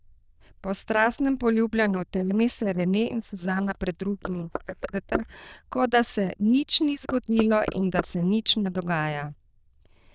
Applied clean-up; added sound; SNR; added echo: neural diffusion model UNIVERSE++.